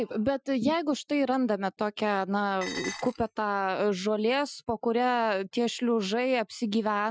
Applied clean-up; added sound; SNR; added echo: classical method Wiener filter.